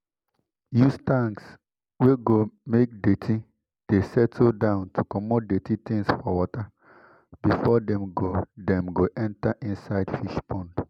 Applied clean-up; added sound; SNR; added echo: none; none; none; none.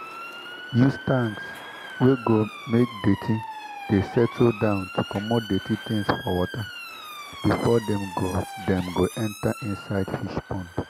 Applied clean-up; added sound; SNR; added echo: none; Motor vehicle (road) / Siren; 13 dB; none.